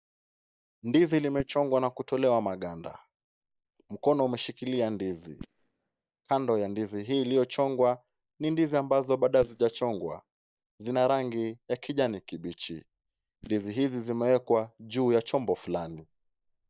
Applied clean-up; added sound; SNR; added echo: neural mask model DeepFilterNet 3.